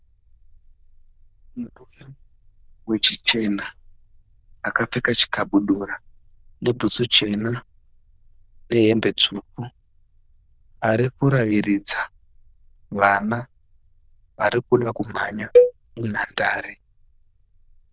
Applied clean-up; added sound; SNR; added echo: neural diffusion model UNIVERSE++.